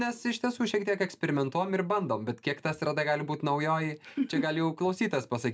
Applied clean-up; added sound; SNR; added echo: none; none; none; none.